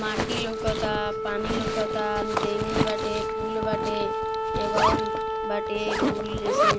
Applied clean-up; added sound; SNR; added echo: none; Wind instrument, woodwind instrument + Zipper (clothing); -5 dB; none.